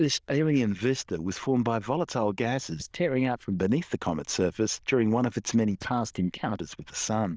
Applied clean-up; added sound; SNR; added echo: neural diffusion model UNIVERSE++.